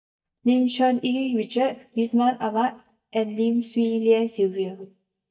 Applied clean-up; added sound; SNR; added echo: neural mask model DeepFilterNet 3.